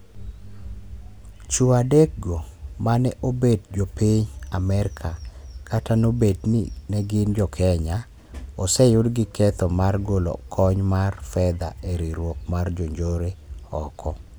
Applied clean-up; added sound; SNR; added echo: none; none; none; none.